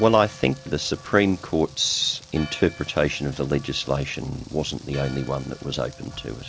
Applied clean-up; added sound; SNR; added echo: none; Rain + Church bell; 18 dB; none.